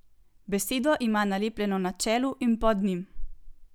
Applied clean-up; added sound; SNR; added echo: none; none; none; none.